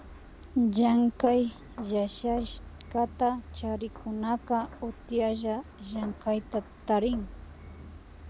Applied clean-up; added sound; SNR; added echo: none; Walk, footsteps; 15 dB; none.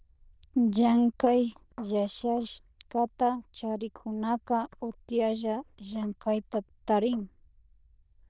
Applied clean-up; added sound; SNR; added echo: neural diffusion model UNIVERSE++.